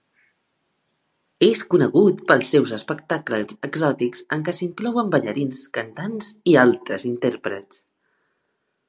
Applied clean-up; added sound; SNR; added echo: none; none; none; none.